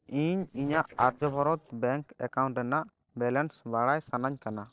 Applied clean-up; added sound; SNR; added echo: neural separator model SepFormer DNS4.